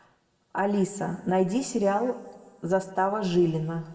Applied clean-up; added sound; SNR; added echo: none; none; none; reverberation time 1.3 s.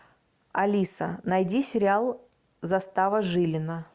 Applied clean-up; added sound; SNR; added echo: none; none; none; none.